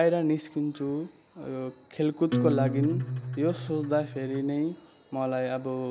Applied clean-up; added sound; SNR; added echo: none; Acoustic guitar; 2 dB; none.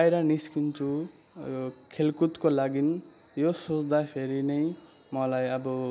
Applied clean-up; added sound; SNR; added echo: none; none; none; none.